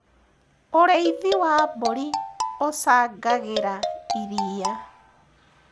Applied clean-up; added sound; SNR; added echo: none; Marimba, xylophone; 5 dB; none.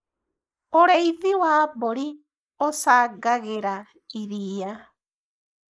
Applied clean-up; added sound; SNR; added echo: neural mask model Resemble Enhance denoiser.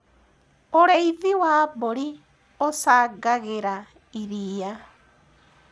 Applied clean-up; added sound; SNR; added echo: none; none; none; none.